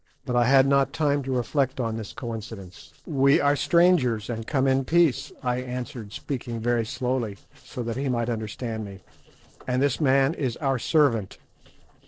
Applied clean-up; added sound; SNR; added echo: neural separator model SepFormer DNS4.